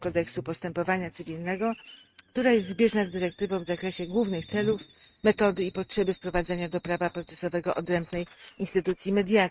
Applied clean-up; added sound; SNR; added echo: neural mask model RNNoise.